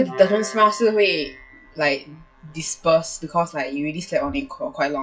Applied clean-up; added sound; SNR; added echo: classical method WPE with log-MMSE.